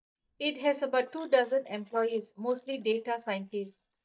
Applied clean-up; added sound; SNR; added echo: neural mask model DeepFilterNet 3.